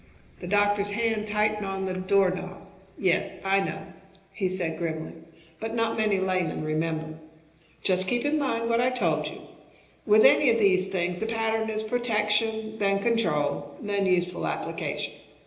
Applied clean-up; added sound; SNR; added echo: none; none; none; reverberation time 1.0 s.